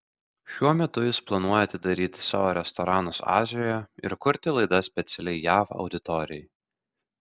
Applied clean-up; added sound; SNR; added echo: none; none; none; none.